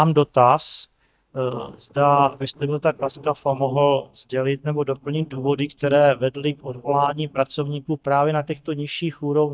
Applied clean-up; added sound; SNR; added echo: neural mask model DeepFilterNet 3.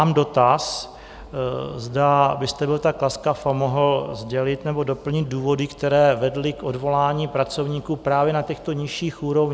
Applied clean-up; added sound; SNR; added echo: none; none; none; none.